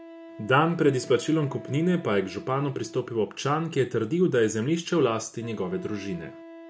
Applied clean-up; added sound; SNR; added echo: none; Wind instrument, woodwind instrument; 20 dB; none.